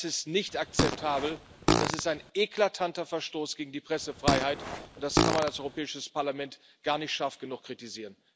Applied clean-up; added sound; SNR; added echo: none; Fart; -2 dB; none.